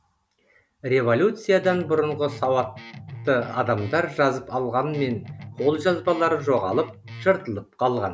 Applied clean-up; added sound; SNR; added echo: none; Guitar; 15 dB; none.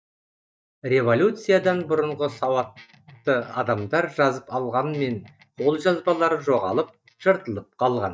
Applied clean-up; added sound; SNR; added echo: neural mask model DeepFilterNet 3.